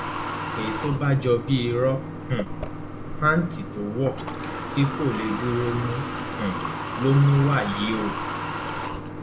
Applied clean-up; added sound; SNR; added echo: none; Water tap, faucet / Water; 5 dB; reverberation time 0.4 s.